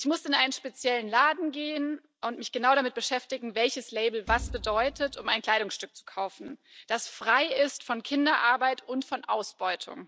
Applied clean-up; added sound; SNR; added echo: neural mask model DeepFilterNet 3.